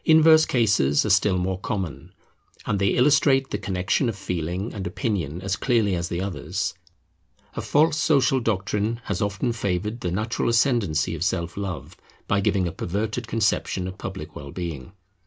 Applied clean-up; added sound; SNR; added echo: none; none; none; none.